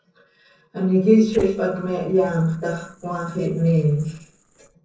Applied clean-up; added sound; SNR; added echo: neural separator model SepFormer DNS4.